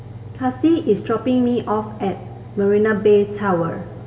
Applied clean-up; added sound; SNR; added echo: none; Engine; 18 dB; reverberation time 1.5 s.